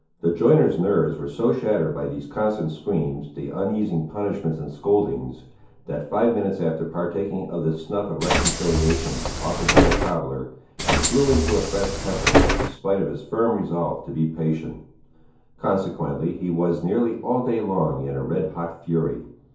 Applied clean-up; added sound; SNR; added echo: none; Bus; -3 dB; reverberation time 0.6 s.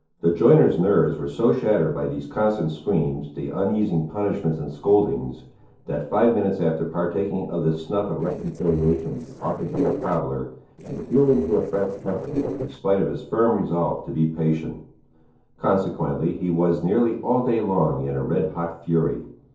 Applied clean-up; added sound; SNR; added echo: neural separator model SepFormer DNS4.